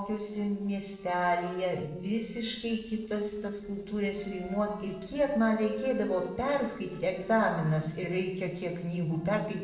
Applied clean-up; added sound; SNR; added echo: neural separator model SepFormer DNS4.